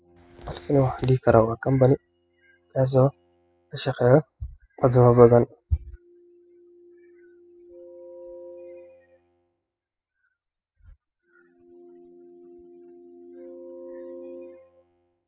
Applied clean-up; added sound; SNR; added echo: classical method spectral subtraction.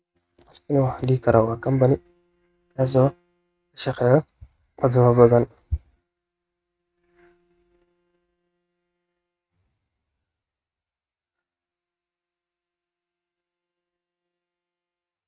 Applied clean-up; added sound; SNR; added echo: neural mask model RNNoise.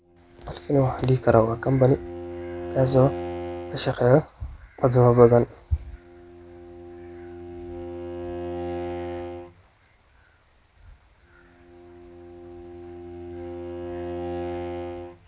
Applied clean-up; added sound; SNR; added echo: none; Bowed string instrument; 11 dB; none.